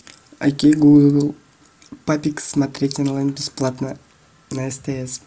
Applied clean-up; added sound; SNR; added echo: none; none; none; none.